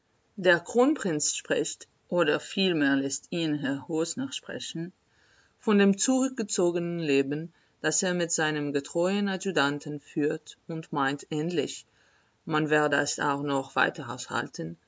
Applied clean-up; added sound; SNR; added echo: none; none; none; none.